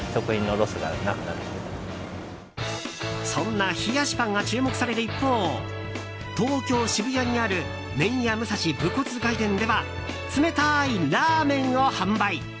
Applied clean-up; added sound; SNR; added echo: none; none; none; none.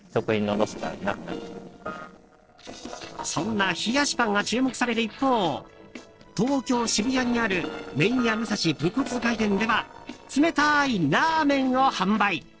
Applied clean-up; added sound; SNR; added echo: neural separator model SepFormer DNS4.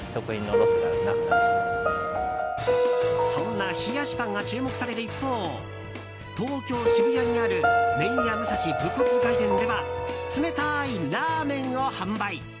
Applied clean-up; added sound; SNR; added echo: none; Piano; -3 dB; none.